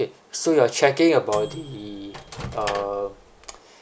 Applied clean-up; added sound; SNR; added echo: none; Microwave oven; 14 dB; none.